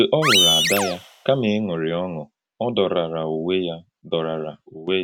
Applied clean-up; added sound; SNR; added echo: none; Animal; -1 dB; none.